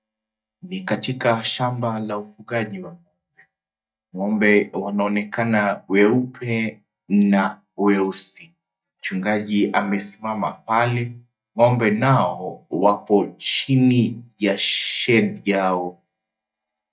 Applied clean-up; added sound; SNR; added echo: neural mask model DeepFilterNet 3.